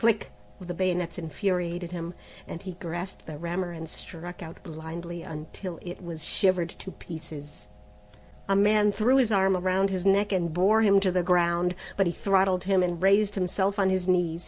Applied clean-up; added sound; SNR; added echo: none; none; none; none.